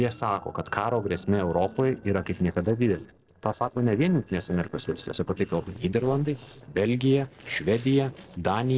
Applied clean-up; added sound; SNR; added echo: neural separator model SepFormer DNS4.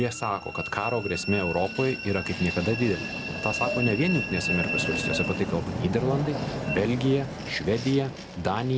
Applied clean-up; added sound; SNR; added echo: none; Train; 4 dB; none.